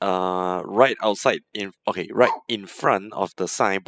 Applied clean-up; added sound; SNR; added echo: classical method spectral subtraction.